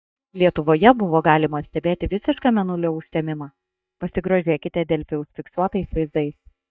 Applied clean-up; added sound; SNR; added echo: neural mask model DeepFilterNet 3.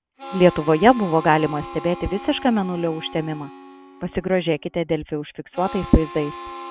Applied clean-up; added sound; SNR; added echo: none; Harmonica; 15 dB; none.